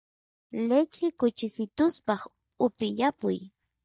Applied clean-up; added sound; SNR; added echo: neural mask model DeepFilterNet 3.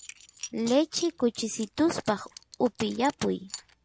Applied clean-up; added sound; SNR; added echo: none; Coin (dropping) / Zipper (clothing); 18 dB; none.